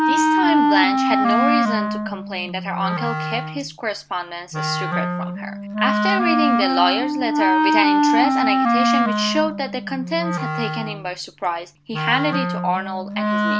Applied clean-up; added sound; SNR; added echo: none; Wind instrument, woodwind instrument; -4 dB; none.